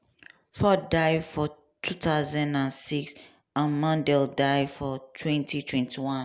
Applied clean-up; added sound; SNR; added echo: none; none; none; none.